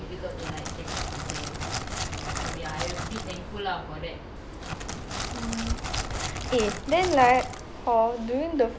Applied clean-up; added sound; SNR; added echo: none; Crackle; 6 dB; none.